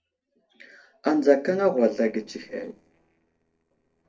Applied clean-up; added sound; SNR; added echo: neural separator model SepFormer DNS4.